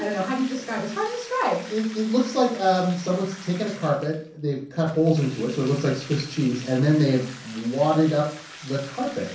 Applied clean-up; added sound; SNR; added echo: none; Bathtub (filling or washing); 18 dB; reverberation time 0.6 s.